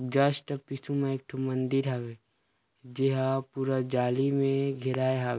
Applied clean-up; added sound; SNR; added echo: none; none; none; none.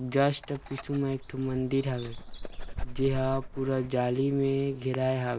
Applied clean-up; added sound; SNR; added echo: none; Dog; 10 dB; none.